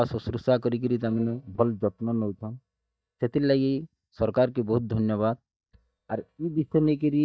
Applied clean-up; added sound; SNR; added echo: neural mask model DeepFilterNet 3.